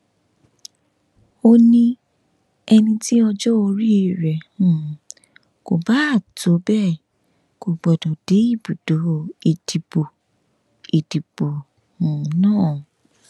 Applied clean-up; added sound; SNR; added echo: none; none; none; none.